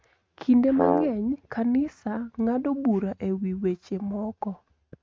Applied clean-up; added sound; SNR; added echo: neural mask model RNNoise.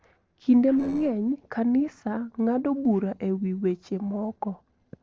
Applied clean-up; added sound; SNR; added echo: neural separator model SepFormer DNS4.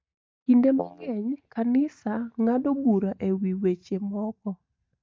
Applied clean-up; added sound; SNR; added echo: neural mask model DeepFilterNet 3.